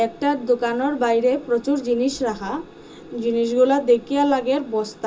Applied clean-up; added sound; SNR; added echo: none; none; none; reverberation time 0.2 s.